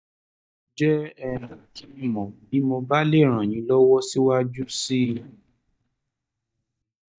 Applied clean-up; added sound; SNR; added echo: neural mask model DeepFilterNet 3.